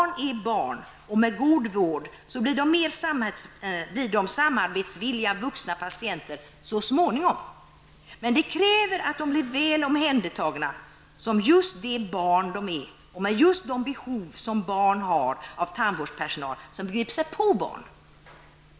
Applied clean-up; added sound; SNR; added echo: none; none; none; none.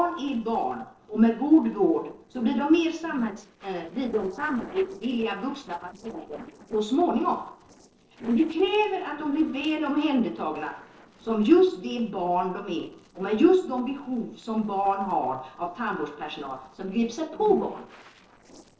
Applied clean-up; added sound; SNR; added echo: neural separator model SepFormer DNS4.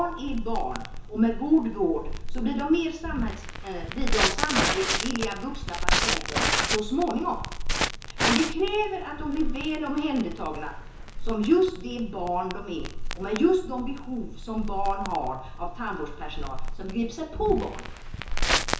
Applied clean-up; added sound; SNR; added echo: none; Crackle; 1 dB; reverberation time 0.7 s.